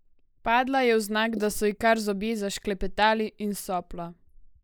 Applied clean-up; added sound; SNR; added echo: neural mask model Resemble Enhance denoiser.